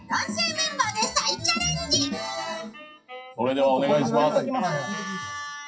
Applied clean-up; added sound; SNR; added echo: classical method WPE with log-MMSE.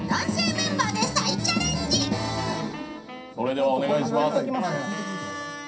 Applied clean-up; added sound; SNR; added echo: none; Wind instrument, woodwind instrument; 15 dB; reverberation time 0.3 s.